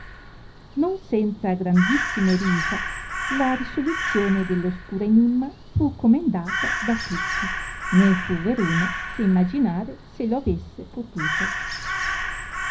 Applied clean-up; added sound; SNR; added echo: none; Crow; 6 dB; reverberation time 0.5 s.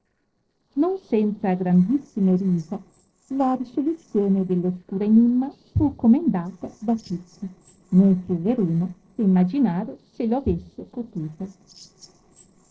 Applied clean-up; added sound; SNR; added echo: neural separator model SepFormer DNS4.